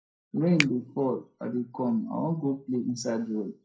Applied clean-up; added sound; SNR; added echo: classical method WPE with log-MMSE.